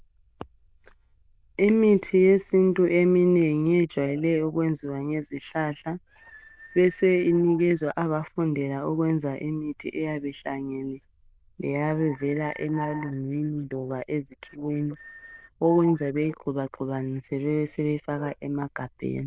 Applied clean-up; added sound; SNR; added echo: neural diffusion model UNIVERSE++.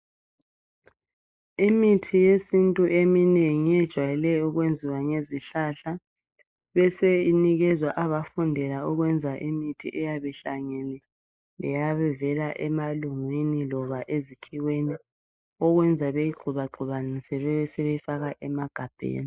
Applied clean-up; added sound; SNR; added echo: neural mask model Resemble Enhance denoiser.